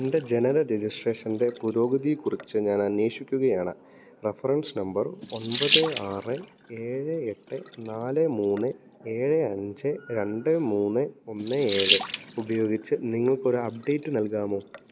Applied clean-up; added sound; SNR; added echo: none; Sink (filling or washing) / Water tap, faucet; 5 dB; none.